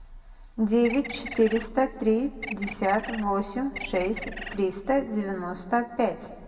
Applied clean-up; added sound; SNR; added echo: none; Bird; 11 dB; reverberation time 1.3 s.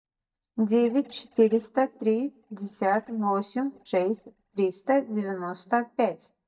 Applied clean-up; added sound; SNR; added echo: neural mask model DeepFilterNet 3.